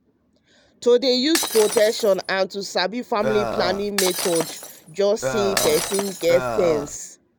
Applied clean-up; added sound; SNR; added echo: none; Shatter + Burping, eructation; 5 dB; none.